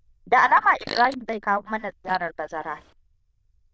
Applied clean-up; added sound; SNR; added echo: neural diffusion model UNIVERSE++.